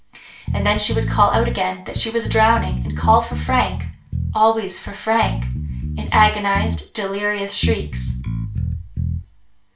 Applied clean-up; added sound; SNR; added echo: none; Bass guitar; 3 dB; reverberation time 0.3 s.